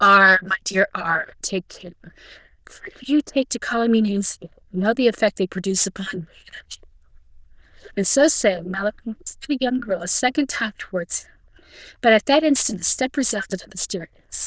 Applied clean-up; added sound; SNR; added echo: neural diffusion model UNIVERSE++.